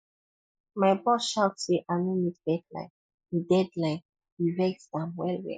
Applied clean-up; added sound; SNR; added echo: neural mask model Resemble Enhance denoiser.